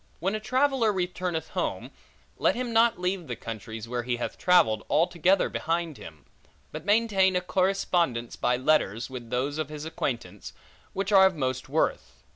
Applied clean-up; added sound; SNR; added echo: none; none; none; none.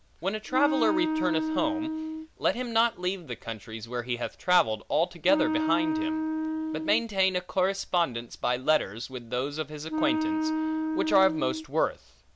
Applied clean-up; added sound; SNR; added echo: none; Wind instrument, woodwind instrument; 0 dB; none.